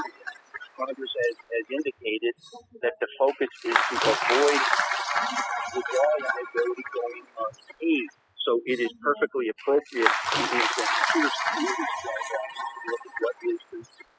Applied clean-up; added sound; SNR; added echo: classical method spectral subtraction.